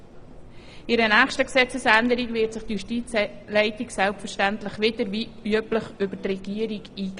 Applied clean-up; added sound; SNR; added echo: none; Subway, metro, underground; 17 dB; none.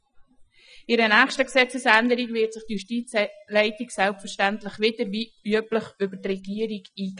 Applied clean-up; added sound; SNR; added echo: classical method Wiener filter.